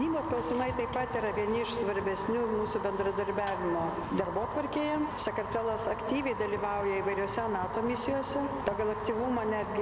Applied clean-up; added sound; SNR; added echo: none; Fire; 7 dB; none.